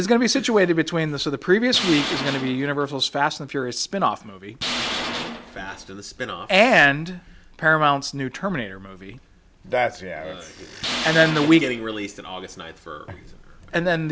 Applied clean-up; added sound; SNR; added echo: none; Tools; 7 dB; none.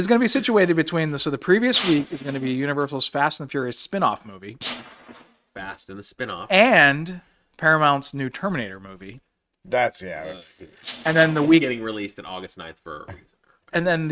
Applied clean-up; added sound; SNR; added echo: neural mask model RNNoise.